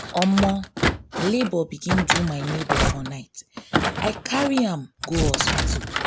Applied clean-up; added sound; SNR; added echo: none; Tearing + Thump, thud; 0 dB; none.